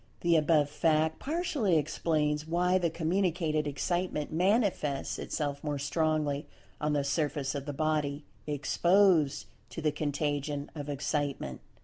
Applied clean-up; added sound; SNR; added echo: none; none; none; none.